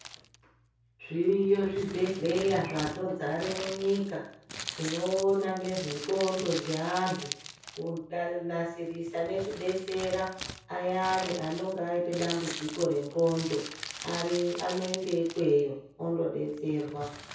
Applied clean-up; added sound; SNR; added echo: none; Crumpling, crinkling; 12 dB; reverberation time 0.6 s.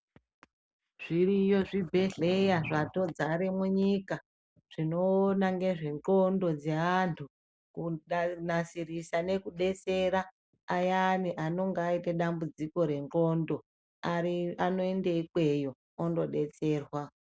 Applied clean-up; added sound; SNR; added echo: none; none; none; none.